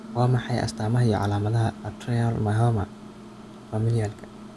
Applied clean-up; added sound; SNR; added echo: none; Microwave oven; 14 dB; none.